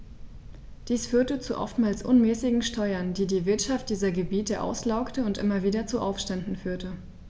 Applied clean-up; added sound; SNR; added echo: none; none; none; none.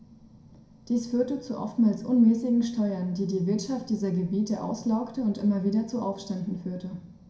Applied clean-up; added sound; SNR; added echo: none; none; none; reverberation time 0.5 s.